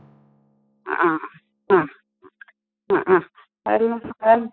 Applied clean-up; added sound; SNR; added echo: classical method spectral subtraction.